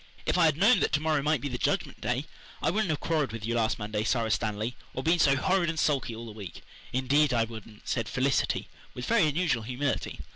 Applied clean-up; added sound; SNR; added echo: none; none; none; none.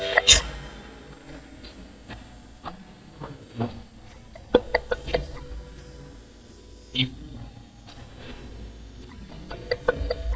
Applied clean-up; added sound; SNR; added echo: neural mask model DeepFilterNet 3.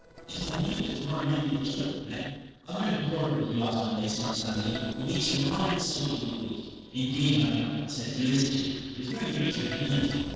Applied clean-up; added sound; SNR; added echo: neural separator model SepFormer DNS4.